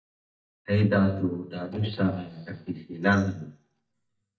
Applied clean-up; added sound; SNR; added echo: neural mask model DeepFilterNet 3.